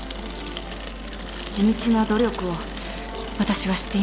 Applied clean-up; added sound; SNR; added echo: none; Mechanisms / Bicycle; 8 dB; none.